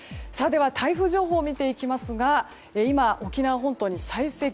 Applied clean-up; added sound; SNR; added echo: none; none; none; none.